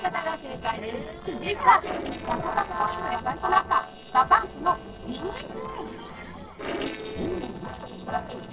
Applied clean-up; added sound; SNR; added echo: neural separator model SepFormer DNS4.